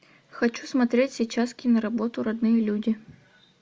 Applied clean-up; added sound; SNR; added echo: none; none; none; none.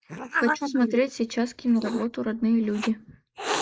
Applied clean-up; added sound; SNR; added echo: neural mask model Resemble Enhance denoiser.